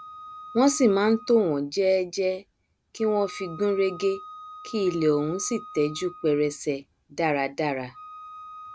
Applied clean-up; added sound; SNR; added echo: none; Wind instrument, woodwind instrument; 18 dB; none.